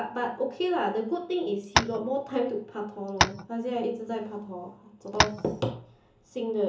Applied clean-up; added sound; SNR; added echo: none; Tap; -4 dB; reverberation time 0.8 s.